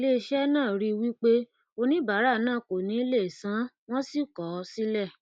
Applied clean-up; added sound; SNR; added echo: none; none; none; none.